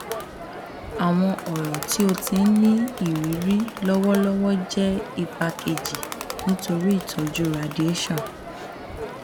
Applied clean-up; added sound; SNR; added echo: none; Crowd; 10 dB; none.